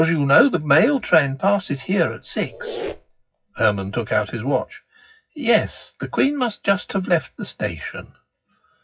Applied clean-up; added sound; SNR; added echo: classical method WPE with log-MMSE.